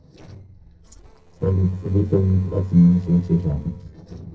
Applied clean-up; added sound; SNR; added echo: neural separator model SepFormer DNS4.